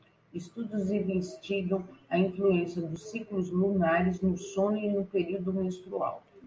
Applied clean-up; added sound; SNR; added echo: none; none; none; none.